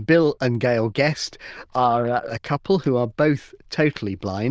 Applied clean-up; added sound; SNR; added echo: neural diffusion model UNIVERSE++.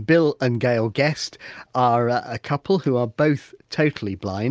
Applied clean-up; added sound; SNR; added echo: none; none; none; none.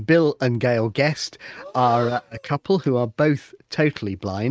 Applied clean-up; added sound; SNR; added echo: neural mask model RNNoise.